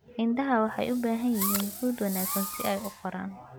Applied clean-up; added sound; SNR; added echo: none; Fireworks; 7 dB; none.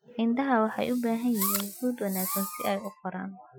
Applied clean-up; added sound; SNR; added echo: classical method Wiener filter.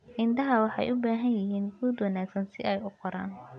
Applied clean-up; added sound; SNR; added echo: none; none; none; none.